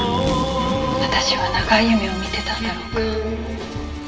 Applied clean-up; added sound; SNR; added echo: none; Zipper (clothing); 9 dB; reverberation time 0.8 s.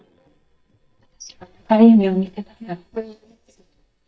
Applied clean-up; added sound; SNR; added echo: neural mask model DeepFilterNet 3.